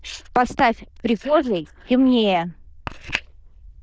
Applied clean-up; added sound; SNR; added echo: neural diffusion model UNIVERSE++.